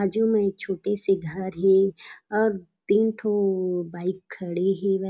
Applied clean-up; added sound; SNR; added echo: none; none; none; none.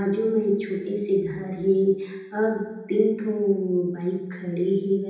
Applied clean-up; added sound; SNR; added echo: none; none; none; reverberation time 0.9 s.